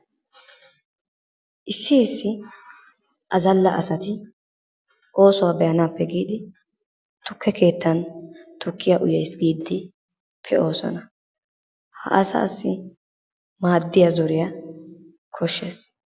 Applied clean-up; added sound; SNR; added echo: none; none; none; none.